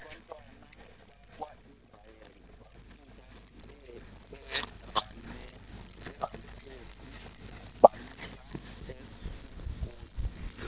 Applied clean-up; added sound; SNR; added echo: neural mask model DeepFilterNet 3.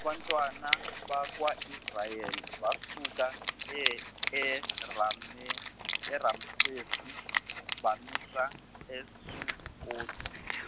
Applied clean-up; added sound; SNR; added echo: none; Wind instrument, woodwind instrument; 1 dB; none.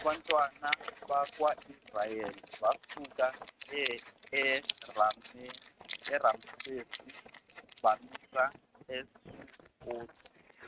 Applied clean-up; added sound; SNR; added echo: neural mask model RNNoise.